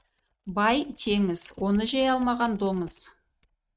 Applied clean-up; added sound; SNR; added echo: neural mask model RNNoise.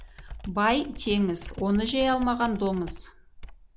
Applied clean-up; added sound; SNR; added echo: none; Computer keyboard; 14 dB; none.